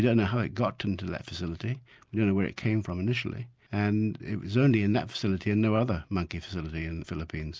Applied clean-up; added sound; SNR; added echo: none; none; none; none.